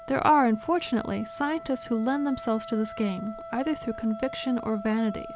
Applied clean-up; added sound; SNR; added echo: none; Wind instrument, woodwind instrument; 14 dB; none.